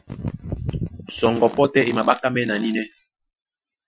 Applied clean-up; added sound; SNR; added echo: classical method Wiener filter.